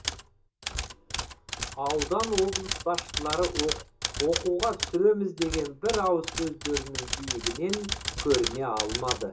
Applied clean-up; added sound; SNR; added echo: none; Typewriter; 5 dB; reverberation time 0.2 s.